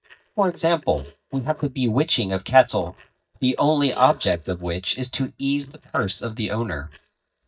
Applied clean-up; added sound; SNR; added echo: neural mask model DeepFilterNet 3.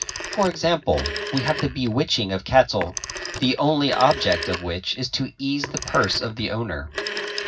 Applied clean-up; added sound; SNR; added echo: none; Telephone; 9 dB; reverberation time 0.4 s.